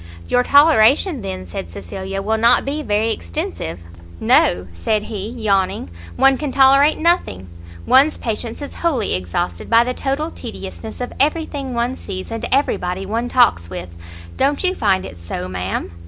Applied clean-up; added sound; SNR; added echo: none; none; none; none.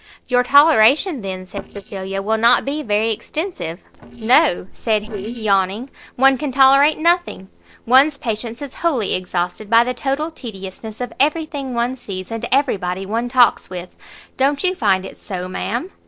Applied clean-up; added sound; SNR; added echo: neural separator model SepFormer DNS4.